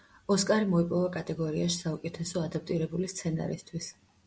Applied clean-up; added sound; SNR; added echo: none; none; none; none.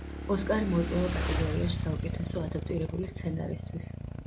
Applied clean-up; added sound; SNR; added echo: none; Motorcycle / Engine; 1 dB; none.